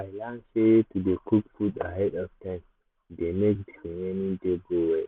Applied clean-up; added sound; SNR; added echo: none; none; none; none.